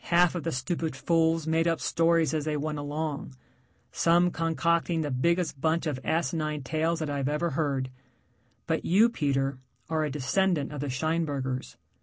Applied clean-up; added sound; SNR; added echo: none; none; none; none.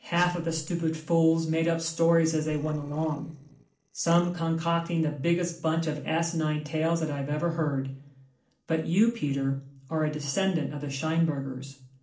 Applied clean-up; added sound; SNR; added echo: neural separator model SepFormer DNS4.